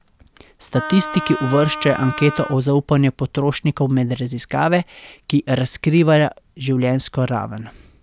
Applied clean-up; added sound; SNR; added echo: none; Wind instrument, woodwind instrument; 10 dB; none.